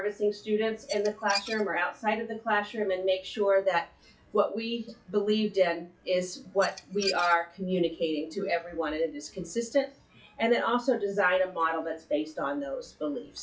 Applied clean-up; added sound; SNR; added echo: classical method log-MMSE.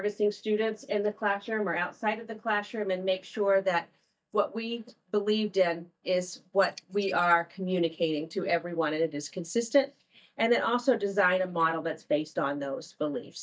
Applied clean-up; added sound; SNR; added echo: neural mask model DeepFilterNet 3.